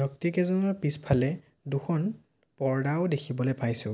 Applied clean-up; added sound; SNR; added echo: none; none; none; none.